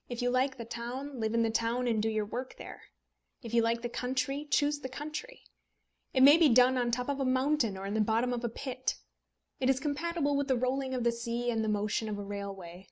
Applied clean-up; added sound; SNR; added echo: none; none; none; none.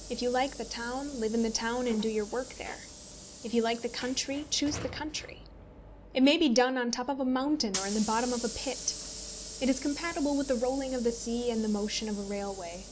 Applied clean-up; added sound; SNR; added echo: none; Sliding door / Hiss; 12 dB; none.